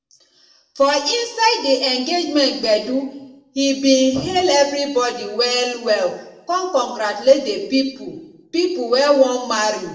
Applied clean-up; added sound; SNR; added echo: none; none; none; reverberation time 0.8 s.